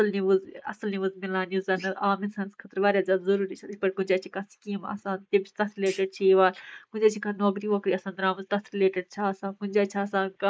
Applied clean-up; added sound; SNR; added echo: neural mask model Resemble Enhance denoiser.